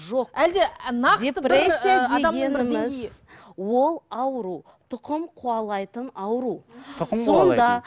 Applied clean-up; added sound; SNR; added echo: none; none; none; none.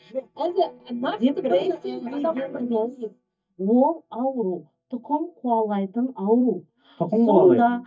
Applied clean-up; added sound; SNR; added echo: neural mask model DeepFilterNet 3.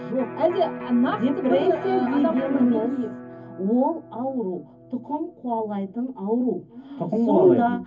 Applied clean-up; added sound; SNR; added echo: none; Electric guitar; 14 dB; reverberation time 0.3 s.